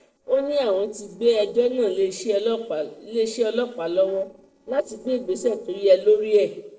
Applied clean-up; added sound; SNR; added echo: neural separator model SepFormer DNS4.